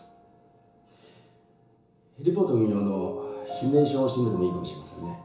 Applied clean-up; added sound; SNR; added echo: none; none; none; reverberation time 0.7 s.